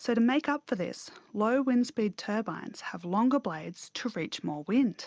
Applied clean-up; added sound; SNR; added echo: none; none; none; none.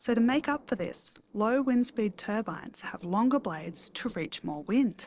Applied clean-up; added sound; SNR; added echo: neural separator model SepFormer DNS4.